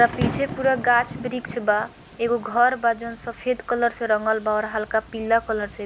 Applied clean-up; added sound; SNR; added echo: none; Thunder / Rain; 12 dB; none.